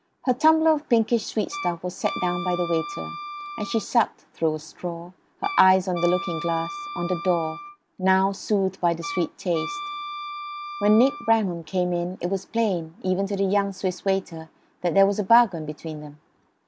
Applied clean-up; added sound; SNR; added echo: none; Wind instrument, woodwind instrument; 10 dB; none.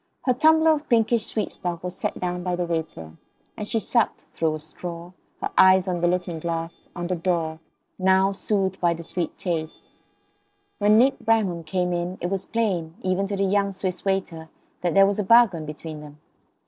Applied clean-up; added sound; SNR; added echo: neural separator model SepFormer DNS4.